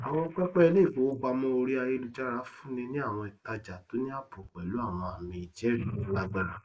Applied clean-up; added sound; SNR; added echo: neural mask model Resemble Enhance denoiser.